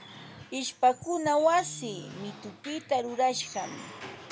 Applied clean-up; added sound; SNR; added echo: none; Squeak / Wood; 16 dB; none.